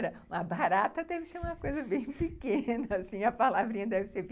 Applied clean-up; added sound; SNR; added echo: none; none; none; none.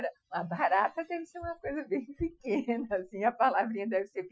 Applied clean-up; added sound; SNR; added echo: classical method Wiener filter.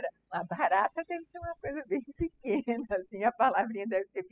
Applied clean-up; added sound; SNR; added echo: classical method spectral subtraction.